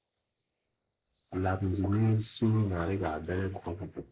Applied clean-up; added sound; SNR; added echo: neural mask model Resemble Enhance denoiser.